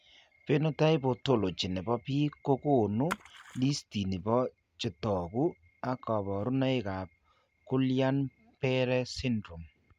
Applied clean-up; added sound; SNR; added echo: none; Splash, splatter; 15 dB; none.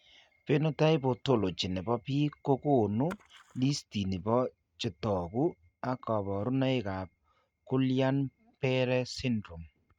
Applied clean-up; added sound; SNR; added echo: neural mask model RNNoise.